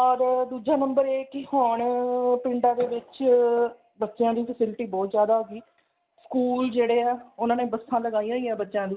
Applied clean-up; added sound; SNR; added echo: none; none; none; none.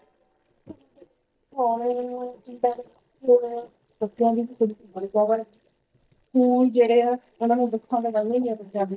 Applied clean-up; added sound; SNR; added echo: neural mask model DeepFilterNet 3.